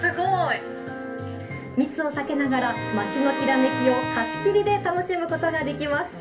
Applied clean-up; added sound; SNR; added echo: none; Bowed string instrument; 8 dB; reverberation time 0.3 s.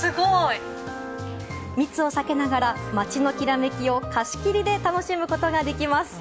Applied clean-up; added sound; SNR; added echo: none; none; none; none.